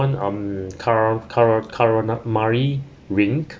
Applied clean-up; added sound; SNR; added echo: none; none; none; none.